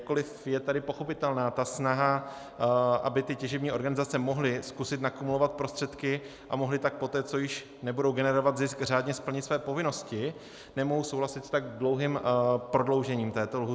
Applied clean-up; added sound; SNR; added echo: none; none; none; none.